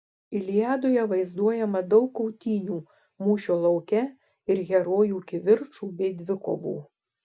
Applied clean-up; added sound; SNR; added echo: none; none; none; none.